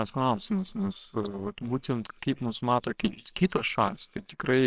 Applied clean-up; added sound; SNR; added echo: neural separator model SepFormer WHAMR!.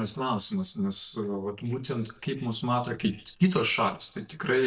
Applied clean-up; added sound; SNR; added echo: neural mask model DeepFilterNet 3.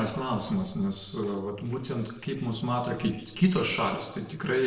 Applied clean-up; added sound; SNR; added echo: neural separator model SepFormer DNS4.